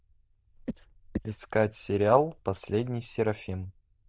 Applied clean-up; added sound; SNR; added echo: neural diffusion model UNIVERSE++.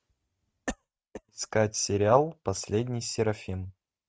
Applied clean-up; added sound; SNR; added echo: neural mask model RNNoise.